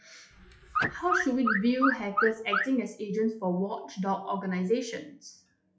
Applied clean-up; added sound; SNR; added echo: classical method log-MMSE.